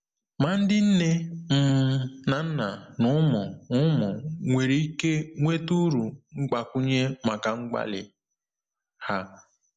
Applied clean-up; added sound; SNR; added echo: none; none; none; none.